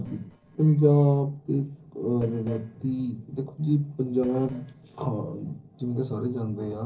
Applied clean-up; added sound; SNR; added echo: neural separator model SepFormer DNS4.